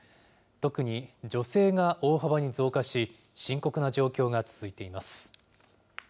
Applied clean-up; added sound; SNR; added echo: none; none; none; none.